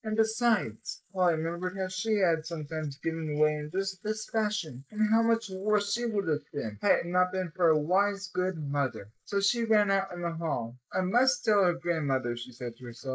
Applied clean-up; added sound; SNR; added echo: neural mask model Resemble Enhance denoiser.